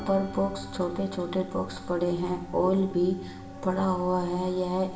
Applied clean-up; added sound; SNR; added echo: none; Musical instrument; 17 dB; reverberation time 1.4 s.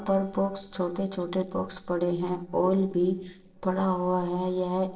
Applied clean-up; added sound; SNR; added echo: neural separator model SepFormer DNS4.